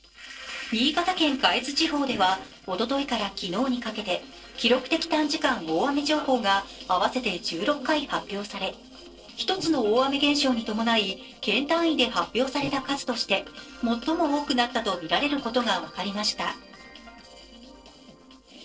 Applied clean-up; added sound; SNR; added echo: neural separator model SepFormer DNS4.